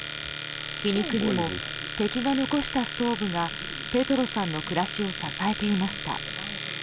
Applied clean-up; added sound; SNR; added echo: none; Domestic sounds, home sounds; 5 dB; none.